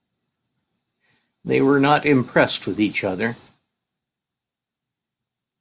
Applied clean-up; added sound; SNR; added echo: none; none; none; none.